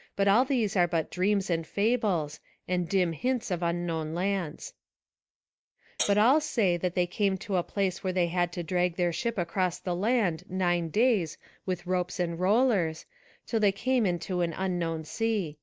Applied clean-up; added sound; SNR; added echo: neural mask model DeepFilterNet 3.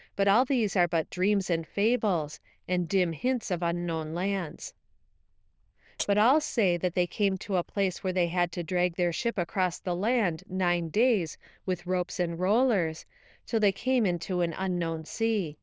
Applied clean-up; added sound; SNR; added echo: neural diffusion model UNIVERSE++.